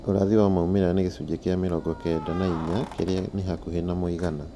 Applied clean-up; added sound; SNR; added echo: none; Keys jangling + Engine; 15 dB; none.